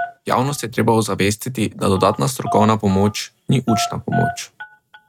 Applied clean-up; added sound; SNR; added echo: neural mask model RNNoise.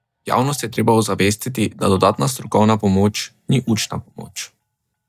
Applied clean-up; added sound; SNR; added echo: neural mask model DeepFilterNet 3.